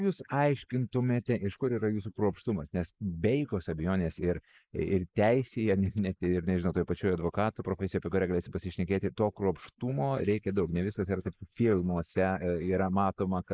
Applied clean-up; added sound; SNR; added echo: neural mask model Resemble Enhance denoiser.